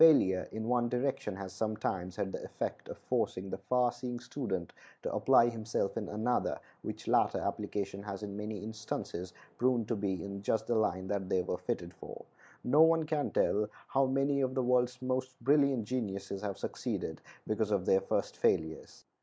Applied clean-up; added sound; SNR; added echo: neural mask model Resemble Enhance denoiser.